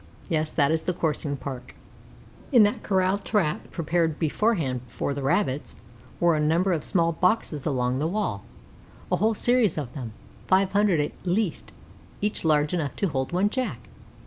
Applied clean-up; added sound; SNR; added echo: none; none; none; none.